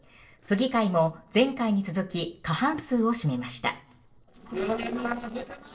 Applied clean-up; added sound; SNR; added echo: neural separator model SepFormer DNS4.